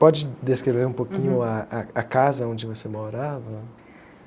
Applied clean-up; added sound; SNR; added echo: none; none; none; none.